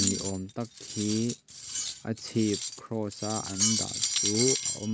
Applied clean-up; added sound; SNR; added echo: none; Cutlery, silverware; 0 dB; none.